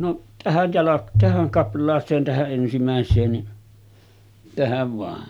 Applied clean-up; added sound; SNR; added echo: none; none; none; none.